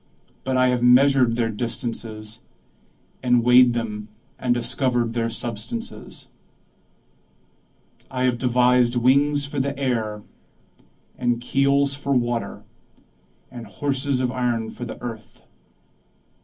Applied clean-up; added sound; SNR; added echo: none; none; none; reverberation time 0.3 s.